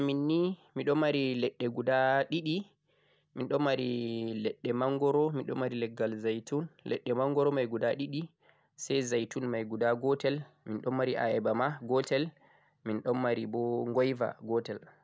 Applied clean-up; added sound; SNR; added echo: none; none; none; none.